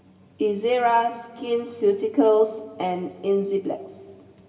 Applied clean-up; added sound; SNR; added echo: none; none; none; reverberation time 1.9 s.